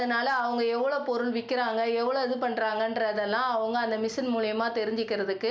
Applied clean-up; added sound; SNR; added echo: none; none; none; none.